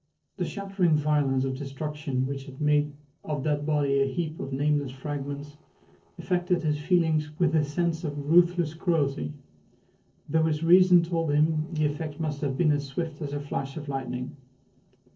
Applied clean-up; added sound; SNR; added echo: neural separator model SepFormer DNS4.